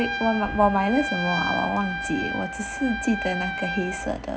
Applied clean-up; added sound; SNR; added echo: none; Trumpet; 5 dB; none.